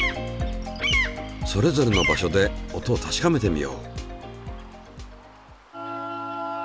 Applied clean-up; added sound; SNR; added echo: none; Bird vocalization, bird call, bird song; 7 dB; none.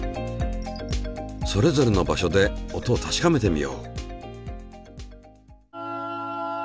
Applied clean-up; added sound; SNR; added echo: none; none; none; none.